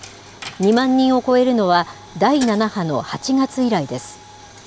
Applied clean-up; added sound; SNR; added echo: none; Coin (dropping); 20 dB; none.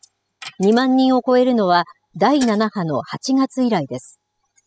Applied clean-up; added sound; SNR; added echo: classical method spectral subtraction.